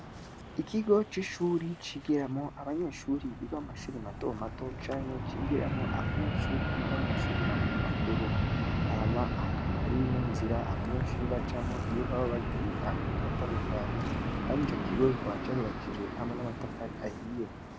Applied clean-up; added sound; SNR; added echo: none; Fixed-wing aircraft, airplane; -2 dB; none.